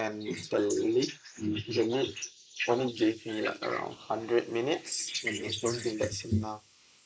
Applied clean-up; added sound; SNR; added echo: neural mask model Resemble Enhance denoiser.